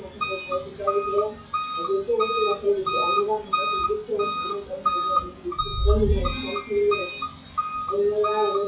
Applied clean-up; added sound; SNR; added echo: classical method WPE with log-MMSE.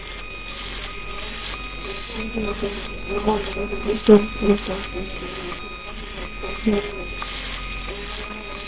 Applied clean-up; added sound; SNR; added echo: neural separator model SepFormer WHAMR!.